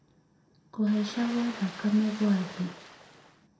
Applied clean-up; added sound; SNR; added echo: none; Ocean; 14 dB; reverberation time 0.6 s.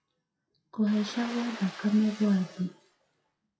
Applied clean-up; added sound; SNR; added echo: classical method WPE with log-MMSE.